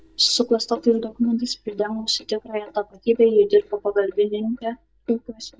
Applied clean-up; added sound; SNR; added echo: neural mask model DeepFilterNet 3.